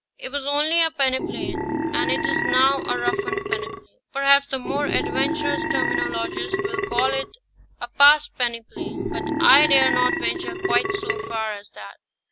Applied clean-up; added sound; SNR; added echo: none; Burping, eructation; 1 dB; none.